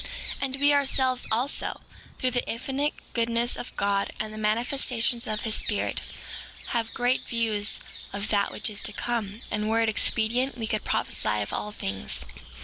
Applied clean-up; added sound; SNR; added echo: none; Bird vocalization, bird call, bird song; 15 dB; none.